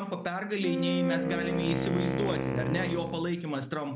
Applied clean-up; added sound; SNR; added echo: none; Wind instrument, woodwind instrument; 1 dB; none.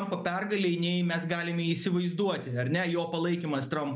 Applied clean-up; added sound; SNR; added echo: none; none; none; none.